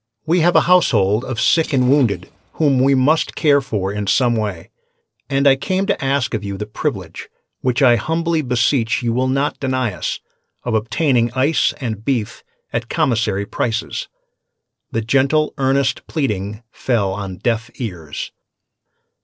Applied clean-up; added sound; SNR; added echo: neural separator model SepFormer DNS4.